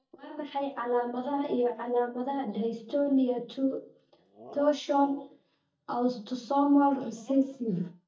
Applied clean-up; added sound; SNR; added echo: neural mask model DeepFilterNet 3.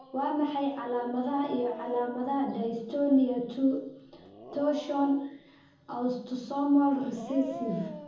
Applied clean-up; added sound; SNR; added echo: none; Dog; 17 dB; reverberation time 0.7 s.